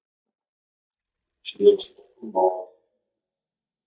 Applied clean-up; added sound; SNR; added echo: neural mask model DeepFilterNet 3.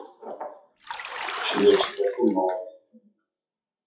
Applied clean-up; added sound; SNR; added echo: classical method WPE with log-MMSE.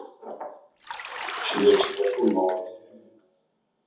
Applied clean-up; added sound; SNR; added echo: none; Bathtub (filling or washing); 8 dB; reverberation time 0.6 s.